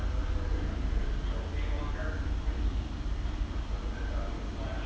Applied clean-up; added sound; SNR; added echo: none; none; none; none.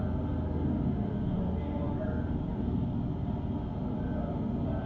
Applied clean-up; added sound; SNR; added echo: none; none; none; reverberation time 0.9 s.